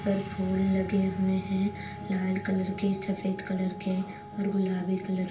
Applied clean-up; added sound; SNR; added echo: none; Wind instrument, woodwind instrument; 17 dB; reverberation time 0.3 s.